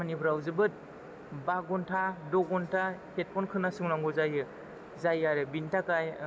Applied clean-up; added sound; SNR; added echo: none; none; none; none.